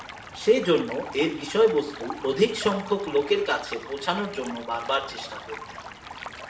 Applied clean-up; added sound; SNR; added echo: none; Stream; 13 dB; reverberation time 0.6 s.